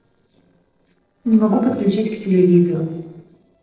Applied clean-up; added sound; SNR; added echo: neural separator model SepFormer DNS4.